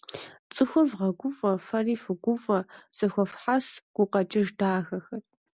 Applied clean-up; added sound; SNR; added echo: none; none; none; none.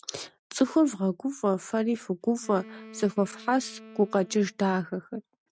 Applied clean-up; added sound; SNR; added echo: neural mask model RNNoise.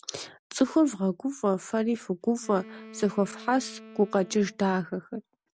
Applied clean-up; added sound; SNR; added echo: none; Wind instrument, woodwind instrument; 20 dB; none.